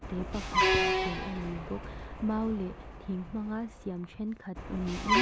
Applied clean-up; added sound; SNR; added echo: none; Truck; -3 dB; none.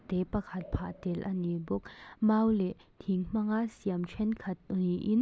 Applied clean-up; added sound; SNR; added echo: none; none; none; none.